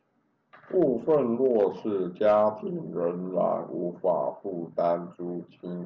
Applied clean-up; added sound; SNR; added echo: none; none; none; none.